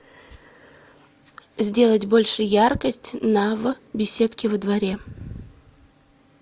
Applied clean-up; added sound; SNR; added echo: none; none; none; none.